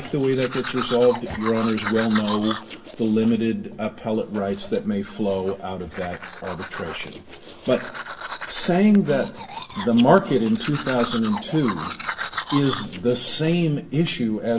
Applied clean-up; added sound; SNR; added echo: none; Domestic sounds, home sounds; 12 dB; reverberation time 0.1 s.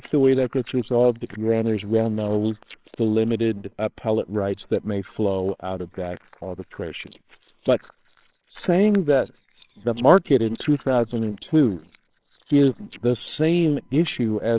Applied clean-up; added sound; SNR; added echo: neural separator model SepFormer WHAMR!.